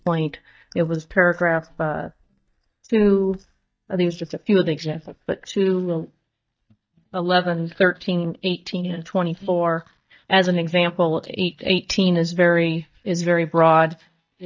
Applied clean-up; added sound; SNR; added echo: neural mask model DeepFilterNet 3.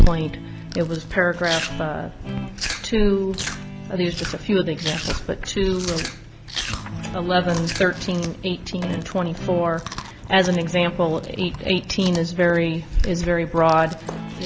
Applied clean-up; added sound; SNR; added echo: none; Chewing, mastication + Guitar; 11 dB; none.